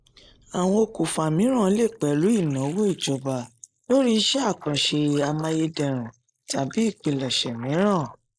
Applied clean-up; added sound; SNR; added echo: neural mask model Resemble Enhance denoiser.